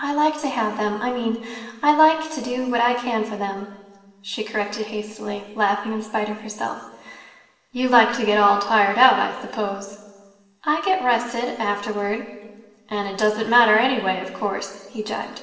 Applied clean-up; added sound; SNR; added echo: none; none; none; reverberation time 1.4 s.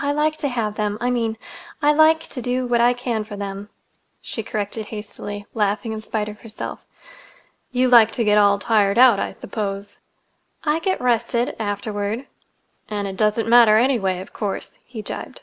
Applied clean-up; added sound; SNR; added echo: none; none; none; none.